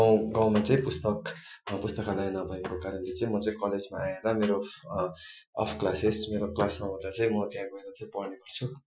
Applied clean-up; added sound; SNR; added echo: classical method Wiener filter.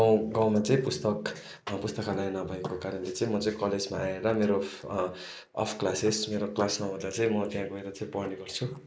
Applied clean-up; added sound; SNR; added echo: neural mask model Resemble Enhance denoiser.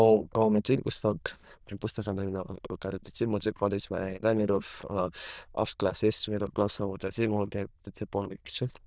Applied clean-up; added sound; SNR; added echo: neural diffusion model UNIVERSE++.